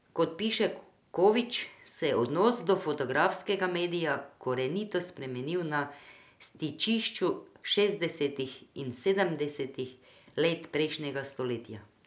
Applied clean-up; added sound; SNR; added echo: none; none; none; none.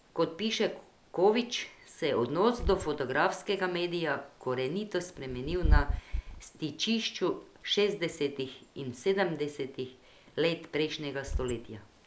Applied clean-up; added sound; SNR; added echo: none; Wind / Bird; 6 dB; none.